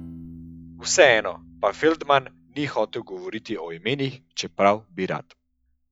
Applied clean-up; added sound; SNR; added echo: classical method log-MMSE.